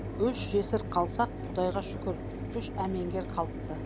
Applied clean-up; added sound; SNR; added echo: none; Mechanisms; 4 dB; none.